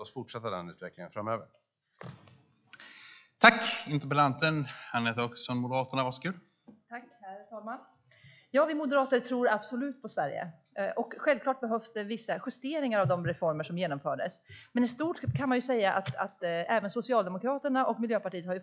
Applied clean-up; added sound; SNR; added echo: classical method log-MMSE.